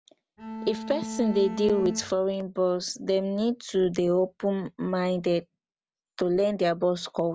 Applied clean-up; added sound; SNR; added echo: none; Bowed string instrument; 9 dB; none.